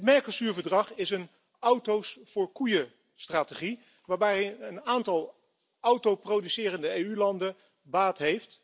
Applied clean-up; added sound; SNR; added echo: none; none; none; none.